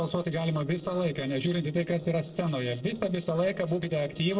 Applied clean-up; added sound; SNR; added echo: neural separator model SepFormer DNS4.